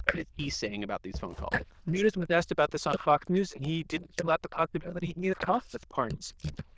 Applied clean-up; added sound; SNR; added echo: neural diffusion model UNIVERSE++.